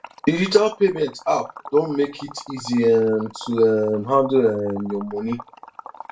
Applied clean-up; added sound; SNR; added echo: none; Liquid; 19 dB; reverberation time 0.1 s.